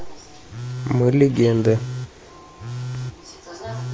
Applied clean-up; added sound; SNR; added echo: none; Telephone; 10 dB; none.